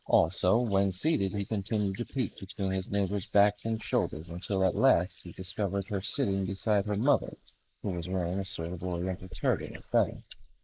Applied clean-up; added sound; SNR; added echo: neural mask model Resemble Enhance denoiser.